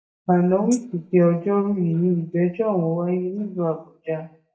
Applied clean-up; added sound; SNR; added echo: neural mask model DeepFilterNet 3.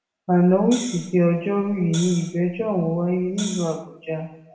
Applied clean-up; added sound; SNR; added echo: none; Hi-hat; 15 dB; reverberation time 0.8 s.